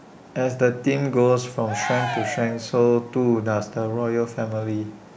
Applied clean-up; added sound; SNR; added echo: none; Cheering; 9 dB; none.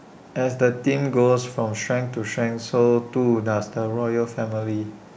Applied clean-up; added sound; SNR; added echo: none; none; none; none.